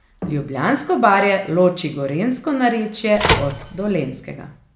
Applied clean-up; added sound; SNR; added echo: none; Telephone; 3 dB; none.